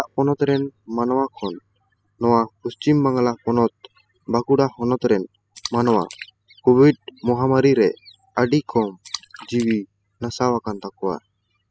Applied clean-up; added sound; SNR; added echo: classical method spectral subtraction.